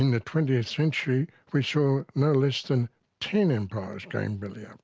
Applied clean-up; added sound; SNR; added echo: none; none; none; none.